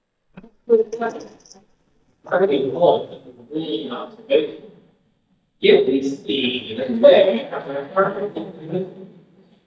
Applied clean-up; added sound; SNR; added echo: neural mask model DeepFilterNet 3.